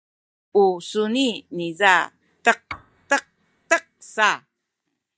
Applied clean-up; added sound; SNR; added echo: neural mask model DeepFilterNet 3.